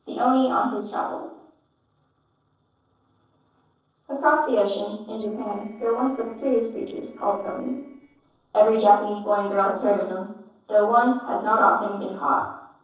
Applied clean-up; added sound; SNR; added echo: neural separator model SepFormer DNS4.